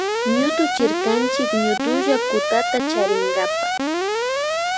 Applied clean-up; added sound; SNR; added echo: none; Alarm; -2 dB; none.